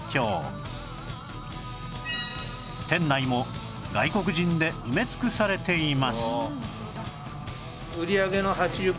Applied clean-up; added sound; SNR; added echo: none; none; none; none.